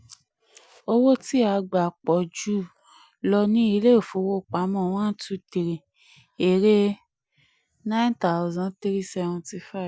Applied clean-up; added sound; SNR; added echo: none; none; none; none.